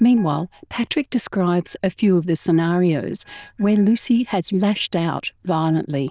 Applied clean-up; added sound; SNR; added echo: neural diffusion model UNIVERSE++.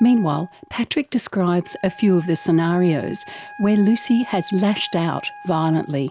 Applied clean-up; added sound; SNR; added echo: none; Wind instrument, woodwind instrument; 20 dB; none.